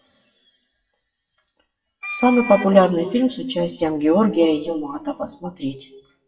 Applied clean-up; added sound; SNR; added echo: classical method WPE with log-MMSE.